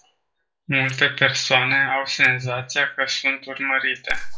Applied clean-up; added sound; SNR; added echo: classical method log-MMSE.